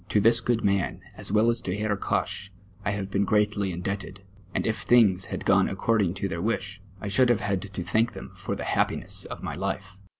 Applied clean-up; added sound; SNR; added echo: none; none; none; none.